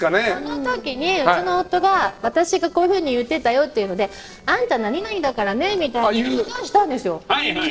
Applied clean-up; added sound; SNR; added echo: neural separator model SepFormer DNS4.